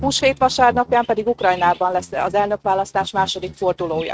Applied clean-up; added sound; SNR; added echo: neural mask model RNNoise.